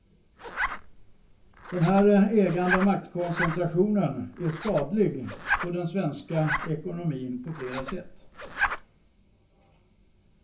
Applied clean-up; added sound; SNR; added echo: none; Zipper (clothing); 7 dB; reverberation time 0.3 s.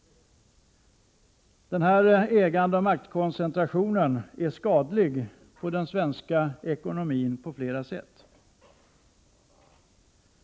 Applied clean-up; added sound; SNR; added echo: none; none; none; none.